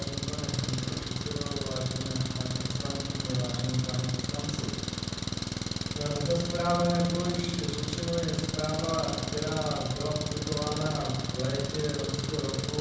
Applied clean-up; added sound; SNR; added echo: none; Engine; 1 dB; reverberation time 1.1 s.